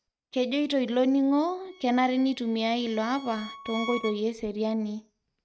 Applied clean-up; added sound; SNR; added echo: neural mask model RNNoise.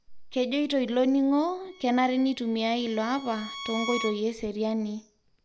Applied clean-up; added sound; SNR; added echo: none; Bowed string instrument; 13 dB; none.